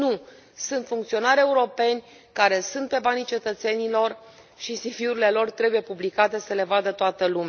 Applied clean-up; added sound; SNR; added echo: none; none; none; none.